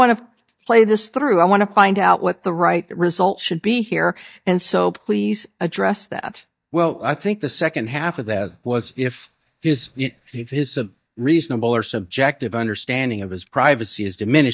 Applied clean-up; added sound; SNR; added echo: neural mask model DeepFilterNet 3.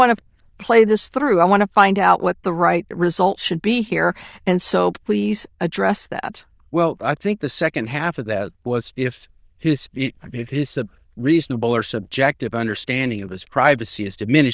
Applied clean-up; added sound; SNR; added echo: neural diffusion model UNIVERSE++.